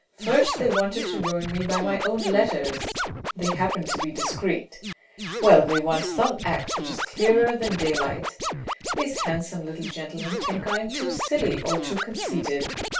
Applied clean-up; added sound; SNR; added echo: none; Scratching (performance technique); 5 dB; reverberation time 0.3 s.